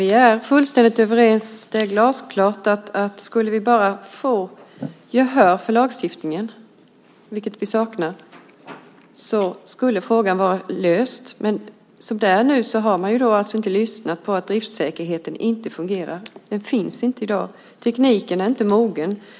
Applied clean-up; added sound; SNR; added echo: none; none; none; none.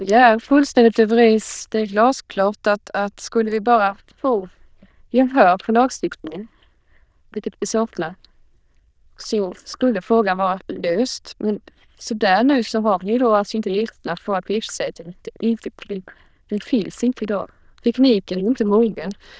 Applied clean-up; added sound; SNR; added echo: neural diffusion model UNIVERSE++.